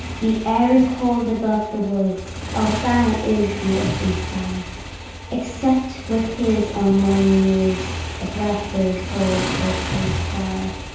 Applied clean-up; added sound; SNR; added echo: none; Motorcycle; 7 dB; reverberation time 0.8 s.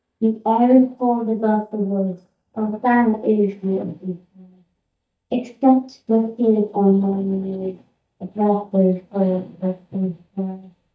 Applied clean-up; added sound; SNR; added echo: neural mask model DeepFilterNet 3.